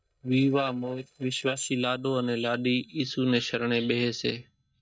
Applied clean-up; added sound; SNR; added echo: neural mask model DeepFilterNet 3.